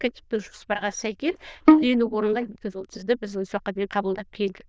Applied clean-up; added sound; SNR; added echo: neural diffusion model UNIVERSE++.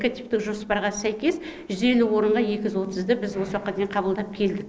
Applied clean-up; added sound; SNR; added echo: none; none; none; none.